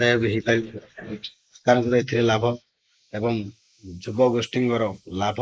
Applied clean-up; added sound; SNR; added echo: neural mask model Resemble Enhance denoiser.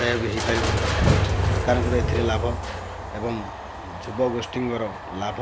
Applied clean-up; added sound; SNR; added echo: none; Train + Crushing; -2 dB; none.